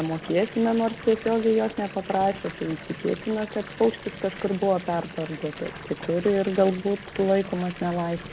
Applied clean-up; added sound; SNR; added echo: none; Fill (with liquid) / Bathtub (filling or washing) / Water tap, faucet; 15 dB; none.